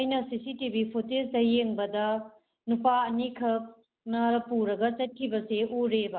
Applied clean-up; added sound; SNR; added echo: none; none; none; none.